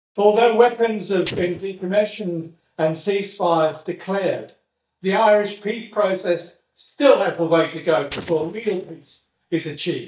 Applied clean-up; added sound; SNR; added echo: neural mask model DeepFilterNet 3.